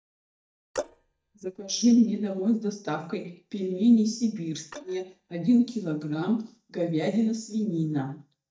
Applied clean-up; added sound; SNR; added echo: neural mask model DeepFilterNet 3.